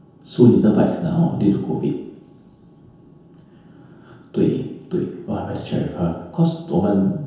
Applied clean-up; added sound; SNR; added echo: none; none; none; reverberation time 1.0 s.